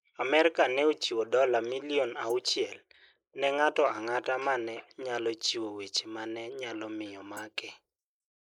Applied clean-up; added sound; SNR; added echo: neural mask model Resemble Enhance denoiser.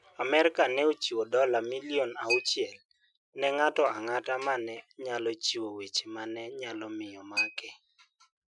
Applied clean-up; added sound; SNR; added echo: classical method Wiener filter.